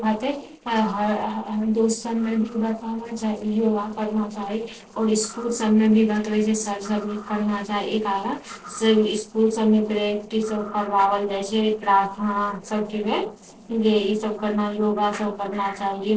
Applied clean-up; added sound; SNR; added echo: neural separator model SepFormer DNS4.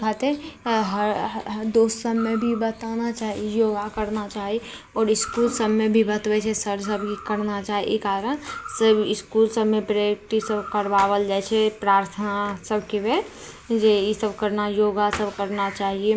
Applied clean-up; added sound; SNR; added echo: none; none; none; none.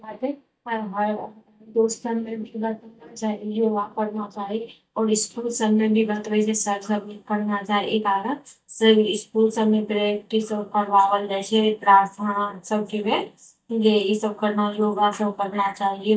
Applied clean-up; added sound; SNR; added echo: neural mask model DeepFilterNet 3.